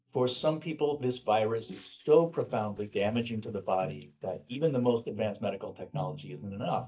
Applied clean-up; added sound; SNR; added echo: neural mask model DeepFilterNet 3.